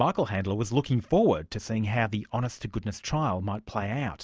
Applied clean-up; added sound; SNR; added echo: none; none; none; none.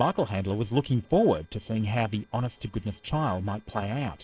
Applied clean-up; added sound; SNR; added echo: neural separator model SepFormer DNS4.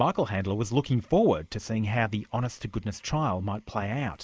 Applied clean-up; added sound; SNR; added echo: neural mask model Resemble Enhance denoiser.